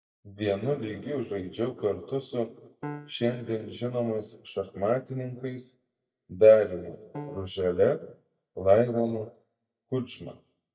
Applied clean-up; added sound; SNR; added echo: neural mask model DeepFilterNet 3.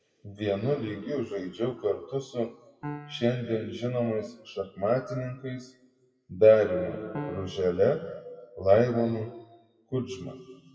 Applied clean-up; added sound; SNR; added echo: classical method WPE with log-MMSE.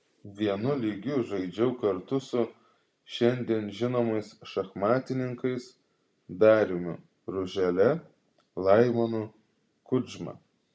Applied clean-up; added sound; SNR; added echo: none; none; none; none.